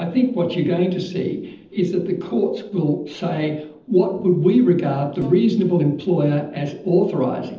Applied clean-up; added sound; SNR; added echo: neural separator model SepFormer DNS4.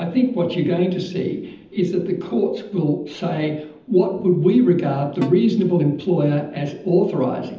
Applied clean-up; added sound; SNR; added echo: none; Snare drum; 15 dB; reverberation time 0.8 s.